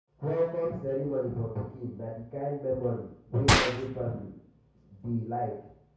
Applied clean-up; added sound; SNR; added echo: none; Gunshot, gunfire; -1 dB; reverberation time 0.6 s.